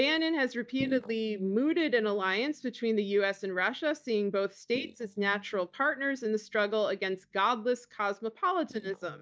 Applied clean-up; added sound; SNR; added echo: neural mask model DeepFilterNet 3.